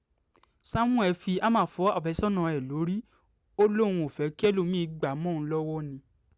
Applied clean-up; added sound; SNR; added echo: none; none; none; none.